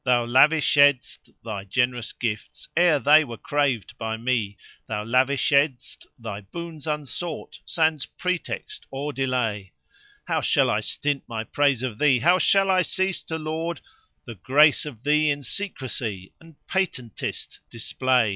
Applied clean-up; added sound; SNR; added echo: none; none; none; none.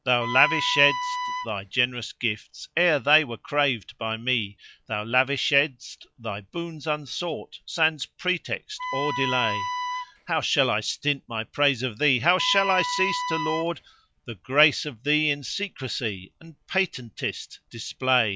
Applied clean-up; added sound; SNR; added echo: none; Wind instrument, woodwind instrument; 4 dB; none.